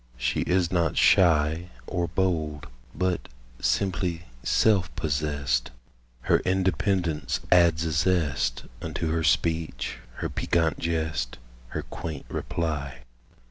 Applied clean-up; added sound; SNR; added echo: none; none; none; none.